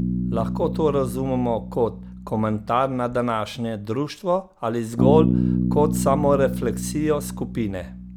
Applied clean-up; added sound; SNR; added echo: none; Bass guitar; 3 dB; none.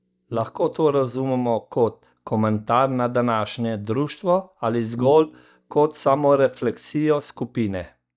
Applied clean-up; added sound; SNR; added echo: neural mask model DeepFilterNet 3.